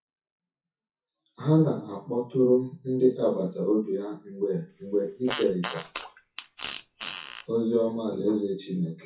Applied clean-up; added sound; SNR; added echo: classical method WPE with log-MMSE.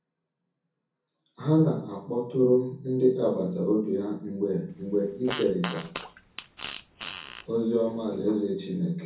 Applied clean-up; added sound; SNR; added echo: none; Fart; 13 dB; reverberation time 0.6 s.